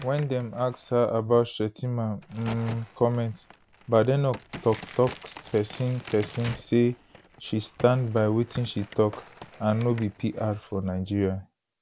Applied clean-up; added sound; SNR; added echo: none; Crack; 19 dB; none.